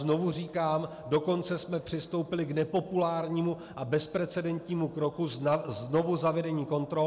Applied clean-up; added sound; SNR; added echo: none; none; none; none.